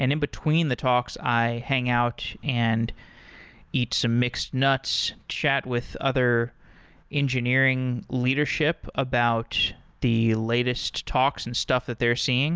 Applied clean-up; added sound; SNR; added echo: none; none; none; none.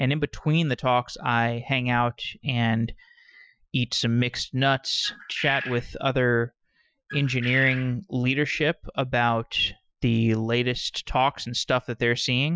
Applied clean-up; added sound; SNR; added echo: classical method Wiener filter.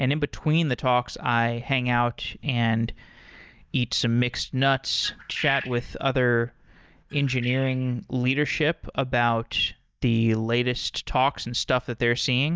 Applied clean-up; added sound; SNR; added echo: neural mask model DeepFilterNet 3.